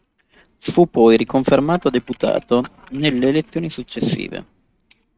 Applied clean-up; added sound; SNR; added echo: neural mask model RNNoise.